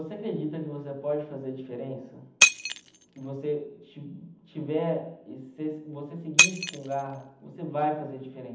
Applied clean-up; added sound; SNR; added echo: none; Shatter; -4 dB; reverberation time 0.8 s.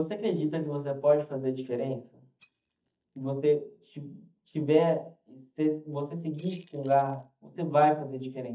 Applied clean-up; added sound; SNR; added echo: neural mask model DeepFilterNet 3.